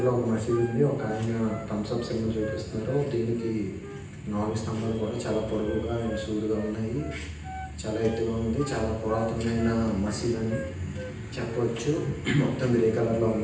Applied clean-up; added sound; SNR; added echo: none; Wind instrument, woodwind instrument; 16 dB; reverberation time 0.9 s.